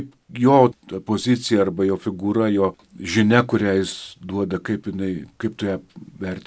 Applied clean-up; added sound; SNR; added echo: none; none; none; none.